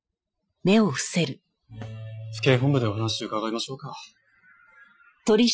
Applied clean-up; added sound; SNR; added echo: classical method Wiener filter.